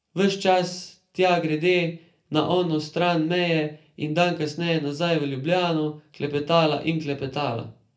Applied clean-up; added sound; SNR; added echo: none; none; none; reverberation time 0.3 s.